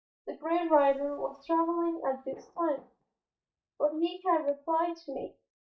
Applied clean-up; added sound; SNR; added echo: neural mask model DeepFilterNet 3.